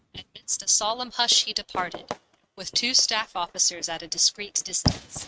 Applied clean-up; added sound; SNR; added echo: neural mask model RNNoise.